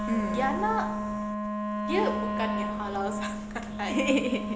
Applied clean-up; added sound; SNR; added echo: none; Wind instrument, woodwind instrument; 1 dB; none.